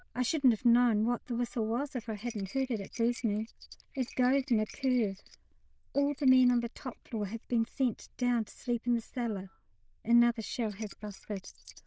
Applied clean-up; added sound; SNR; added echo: neural diffusion model UNIVERSE++.